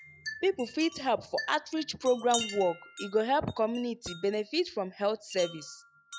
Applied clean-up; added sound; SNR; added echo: classical method log-MMSE.